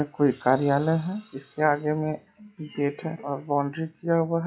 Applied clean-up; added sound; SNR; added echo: classical method log-MMSE.